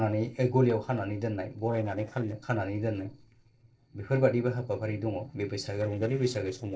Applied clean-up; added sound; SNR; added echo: neural separator model SepFormer DNS4.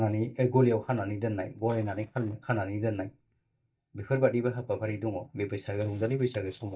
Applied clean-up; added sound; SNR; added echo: neural mask model DeepFilterNet 3.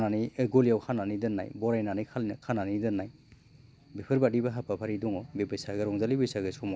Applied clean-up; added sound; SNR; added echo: none; none; none; none.